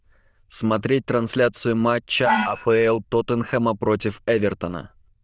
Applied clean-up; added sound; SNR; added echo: neural diffusion model UNIVERSE++.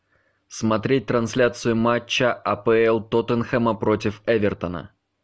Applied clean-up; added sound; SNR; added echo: none; none; none; none.